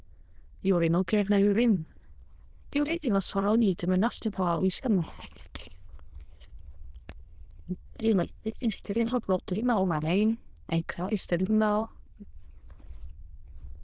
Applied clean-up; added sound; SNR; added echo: neural diffusion model UNIVERSE++.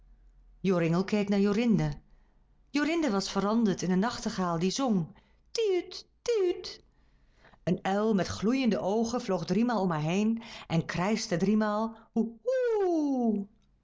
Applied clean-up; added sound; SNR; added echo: none; none; none; none.